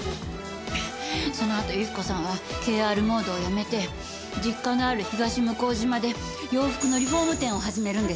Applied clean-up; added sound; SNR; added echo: none; none; none; none.